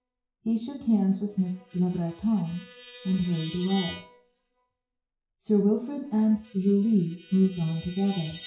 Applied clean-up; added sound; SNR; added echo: classical method WPE with log-MMSE.